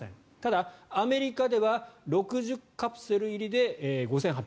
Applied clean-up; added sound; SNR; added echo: none; none; none; none.